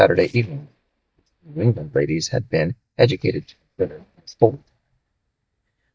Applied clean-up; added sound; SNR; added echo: neural mask model DeepFilterNet 3.